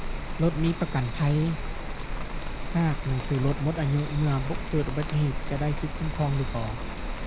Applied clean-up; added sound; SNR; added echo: none; Rain; 3 dB; none.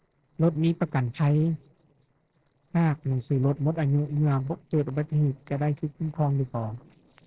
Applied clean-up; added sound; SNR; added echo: neural separator model SepFormer DNS4.